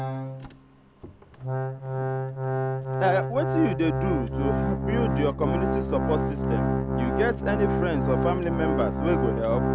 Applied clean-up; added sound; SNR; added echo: none; Organ; -3 dB; none.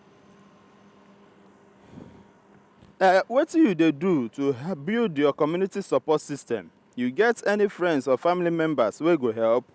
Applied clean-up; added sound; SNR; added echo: none; none; none; none.